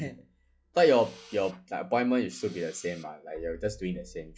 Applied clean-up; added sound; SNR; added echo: classical method log-MMSE.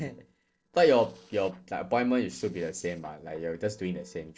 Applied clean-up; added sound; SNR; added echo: neural separator model SepFormer DNS4.